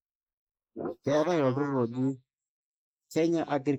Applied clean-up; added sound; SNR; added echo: neural mask model Resemble Enhance denoiser.